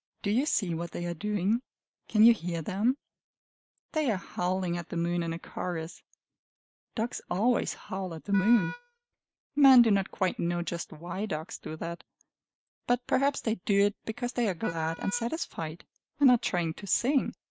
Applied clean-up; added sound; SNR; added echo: neural mask model RNNoise.